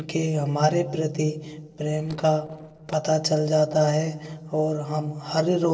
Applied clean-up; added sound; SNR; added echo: neural separator model SepFormer DNS4.